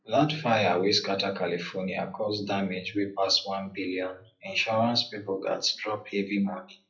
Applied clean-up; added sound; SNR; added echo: none; none; none; reverberation time 0.3 s.